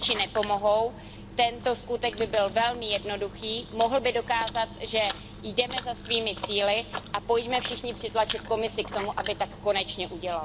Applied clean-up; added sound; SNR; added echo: none; Chewing, mastication; 8 dB; none.